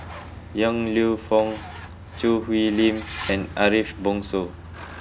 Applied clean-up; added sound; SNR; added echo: none; Truck; 13 dB; none.